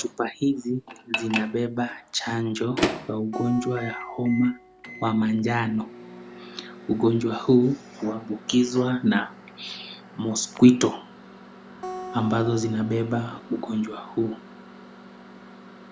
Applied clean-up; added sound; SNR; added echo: none; Microwave oven + Acoustic guitar; 12 dB; none.